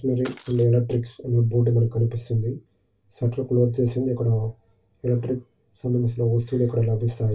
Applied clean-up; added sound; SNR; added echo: none; Shatter; 20 dB; reverberation time 0.2 s.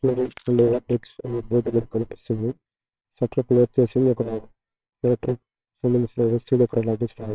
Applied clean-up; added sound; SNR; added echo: neural separator model SepFormer WHAMR!.